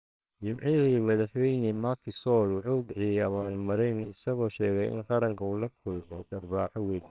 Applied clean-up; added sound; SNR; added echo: neural separator model SepFormer WHAMR!.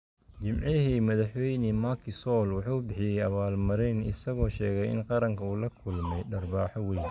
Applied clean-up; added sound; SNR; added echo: none; none; none; none.